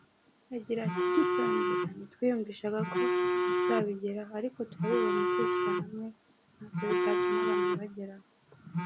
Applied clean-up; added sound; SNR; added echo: none; Telephone; -4 dB; none.